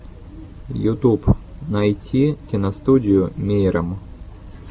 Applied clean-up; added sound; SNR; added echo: none; none; none; none.